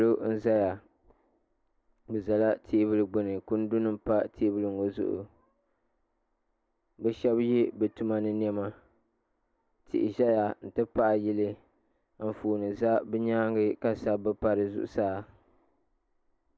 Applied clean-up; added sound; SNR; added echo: none; none; none; none.